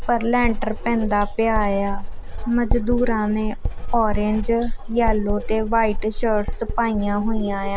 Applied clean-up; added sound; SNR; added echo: none; Writing; 2 dB; none.